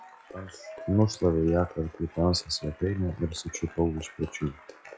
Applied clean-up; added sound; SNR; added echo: classical method log-MMSE.